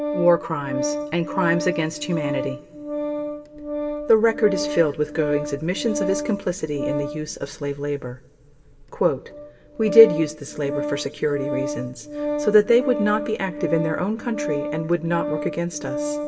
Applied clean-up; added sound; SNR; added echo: none; Organ; 6 dB; reverberation time 1.9 s.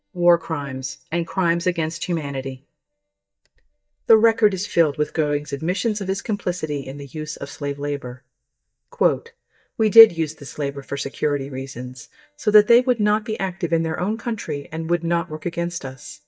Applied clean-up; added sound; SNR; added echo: neural mask model DeepFilterNet 3.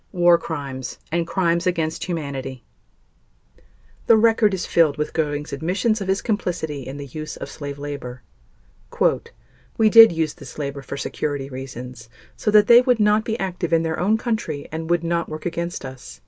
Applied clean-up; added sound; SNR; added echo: none; none; none; none.